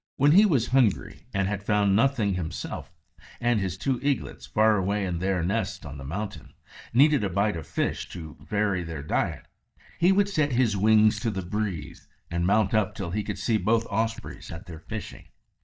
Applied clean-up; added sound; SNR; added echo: neural mask model DeepFilterNet 3.